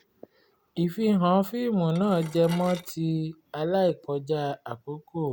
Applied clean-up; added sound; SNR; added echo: none; Dishes, pots, and pans / Glass; 18 dB; none.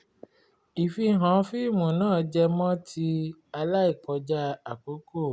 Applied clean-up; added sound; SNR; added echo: none; none; none; none.